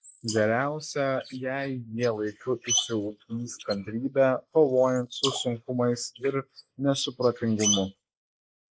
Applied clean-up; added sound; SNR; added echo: neural mask model Resemble Enhance denoiser.